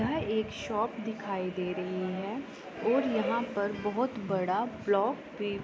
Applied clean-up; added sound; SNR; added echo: none; Electric guitar; 17 dB; none.